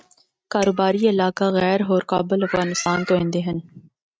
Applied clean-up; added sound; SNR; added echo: neural mask model RNNoise.